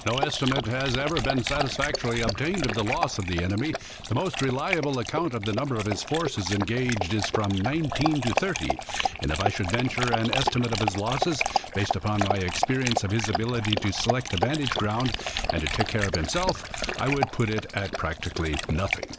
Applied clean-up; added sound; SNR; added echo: none; Dog; 3 dB; none.